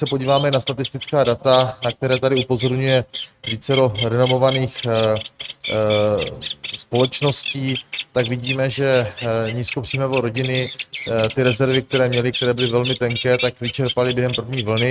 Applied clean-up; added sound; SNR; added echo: neural mask model RNNoise.